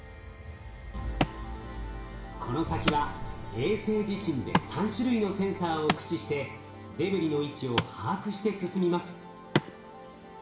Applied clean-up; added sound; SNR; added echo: none; Wood; 6 dB; reverberation time 0.8 s.